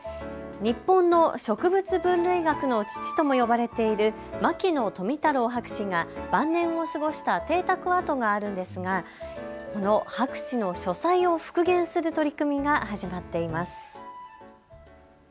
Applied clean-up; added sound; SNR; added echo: none; none; none; none.